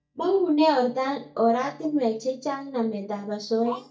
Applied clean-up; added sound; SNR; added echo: neural mask model DeepFilterNet 3.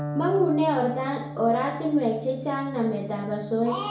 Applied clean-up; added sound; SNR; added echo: none; Electric guitar; 10 dB; reverberation time 0.6 s.